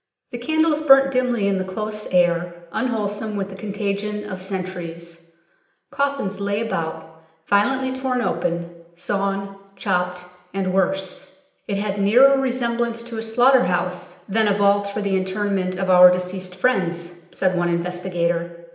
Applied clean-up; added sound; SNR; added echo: none; none; none; reverberation time 0.8 s.